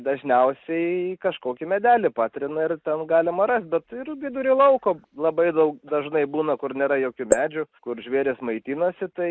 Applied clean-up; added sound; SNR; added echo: neural mask model Resemble Enhance denoiser.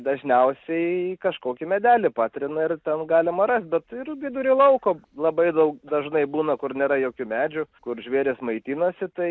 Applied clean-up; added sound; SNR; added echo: none; none; none; none.